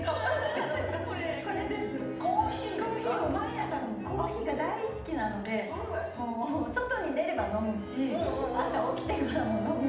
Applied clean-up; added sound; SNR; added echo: none; Bowed string instrument; 11 dB; reverberation time 0.8 s.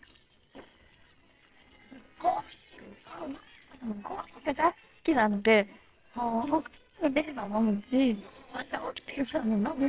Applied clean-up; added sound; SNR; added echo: neural separator model SepFormer WHAMR!.